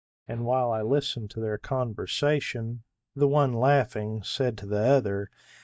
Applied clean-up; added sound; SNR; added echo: neural mask model DeepFilterNet 3.